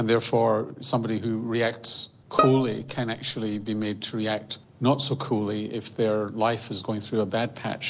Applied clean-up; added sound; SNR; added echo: none; Bowed string instrument; 3 dB; none.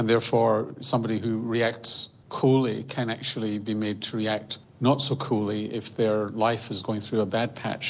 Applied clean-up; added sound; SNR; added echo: none; none; none; none.